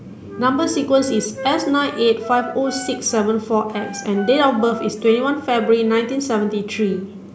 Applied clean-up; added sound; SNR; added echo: none; Wind instrument, woodwind instrument; 15 dB; none.